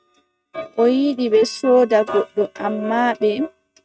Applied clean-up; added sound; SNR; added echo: neural mask model RNNoise.